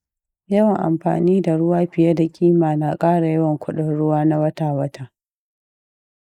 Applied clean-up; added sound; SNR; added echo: neural mask model Resemble Enhance denoiser.